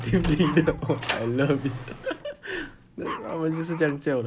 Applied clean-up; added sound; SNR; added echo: none; Sliding door + Dog; 12 dB; none.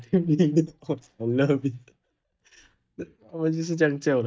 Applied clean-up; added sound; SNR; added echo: neural mask model DeepFilterNet 3.